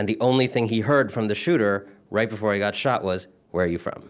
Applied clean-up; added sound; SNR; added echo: none; none; none; none.